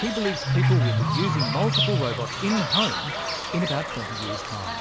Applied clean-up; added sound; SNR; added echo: none; Bird / Fowl; -3 dB; none.